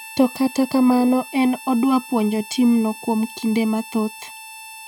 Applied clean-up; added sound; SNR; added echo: none; Harmonica; 18 dB; none.